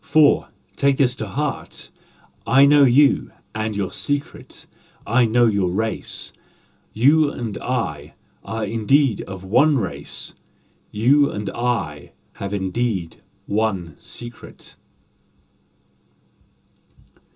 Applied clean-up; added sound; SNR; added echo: none; none; none; reverberation time 0.2 s.